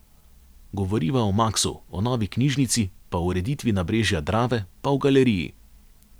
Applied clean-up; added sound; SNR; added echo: none; none; none; none.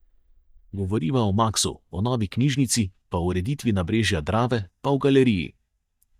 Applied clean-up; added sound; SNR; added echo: neural mask model DeepFilterNet 3.